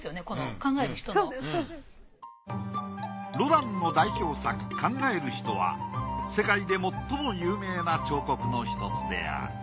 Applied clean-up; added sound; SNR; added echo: none; Marimba, xylophone; 18 dB; none.